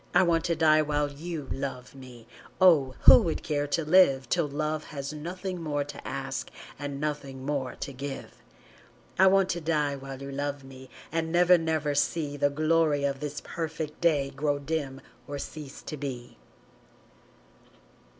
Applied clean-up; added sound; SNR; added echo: none; none; none; none.